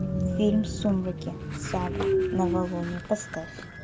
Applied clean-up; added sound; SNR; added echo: none; Train; 0 dB; none.